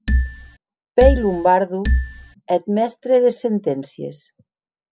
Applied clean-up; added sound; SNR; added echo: none; Marimba, xylophone; -1 dB; none.